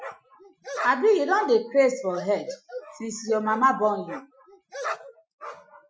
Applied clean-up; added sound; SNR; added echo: classical method Wiener filter.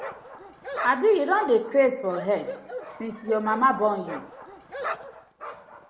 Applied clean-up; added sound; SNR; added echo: none; Bark; 12 dB; none.